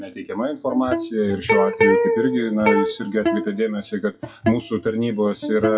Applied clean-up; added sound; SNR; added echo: classical method WPE with log-MMSE.